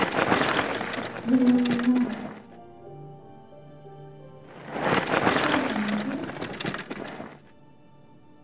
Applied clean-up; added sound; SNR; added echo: none; Bicycle; -1 dB; reverberation time 0.7 s.